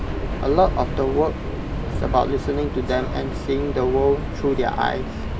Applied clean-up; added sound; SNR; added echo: none; Subway, metro, underground; 3 dB; none.